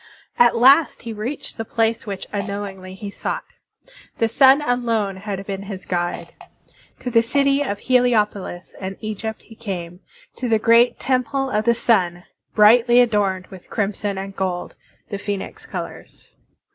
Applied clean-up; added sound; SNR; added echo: none; Fart; 19 dB; none.